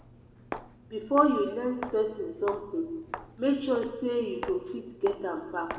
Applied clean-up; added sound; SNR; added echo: none; Walk, footsteps; 14 dB; reverberation time 1.1 s.